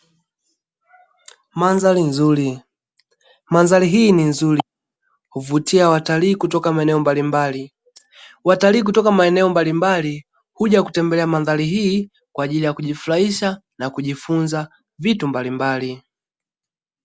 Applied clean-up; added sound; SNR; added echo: none; none; none; none.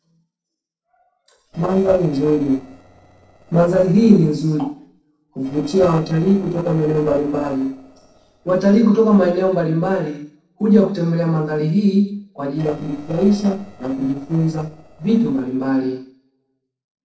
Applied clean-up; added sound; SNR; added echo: neural separator model SepFormer DNS4.